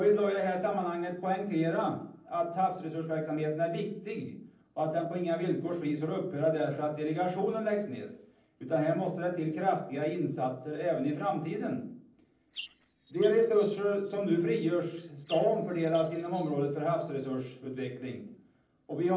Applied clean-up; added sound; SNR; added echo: neural separator model SepFormer DNS4.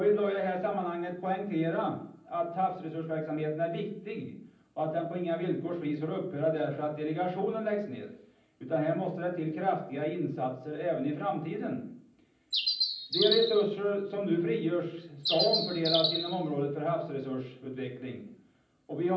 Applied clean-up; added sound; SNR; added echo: none; Bird; 0 dB; reverberation time 0.6 s.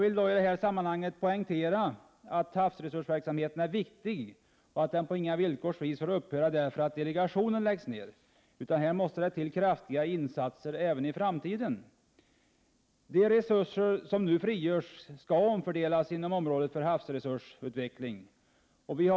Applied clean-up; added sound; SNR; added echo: none; none; none; none.